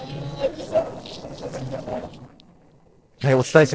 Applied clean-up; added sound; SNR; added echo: neural separator model SepFormer DNS4.